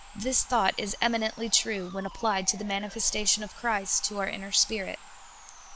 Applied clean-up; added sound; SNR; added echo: none; Sawing; 20 dB; none.